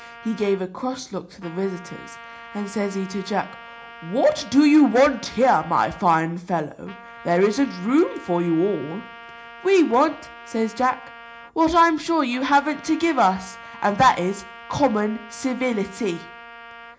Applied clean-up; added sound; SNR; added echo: none; Trumpet; 19 dB; reverberation time 0.4 s.